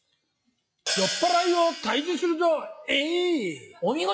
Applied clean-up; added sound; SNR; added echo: classical method log-MMSE.